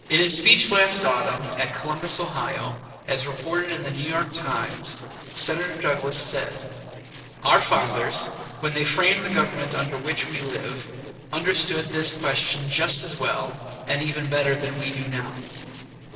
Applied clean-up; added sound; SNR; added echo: neural separator model SepFormer DNS4.